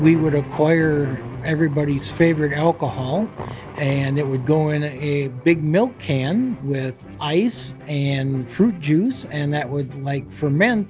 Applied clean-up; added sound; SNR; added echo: none; none; none; none.